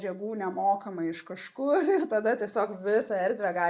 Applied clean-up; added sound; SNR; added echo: neural mask model Resemble Enhance denoiser.